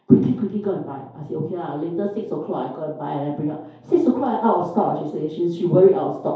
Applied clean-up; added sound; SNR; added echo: none; none; none; reverberation time 2.4 s.